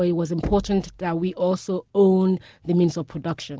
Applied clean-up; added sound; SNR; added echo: none; Knock; 14 dB; none.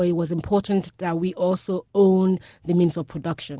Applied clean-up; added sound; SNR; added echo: none; none; none; none.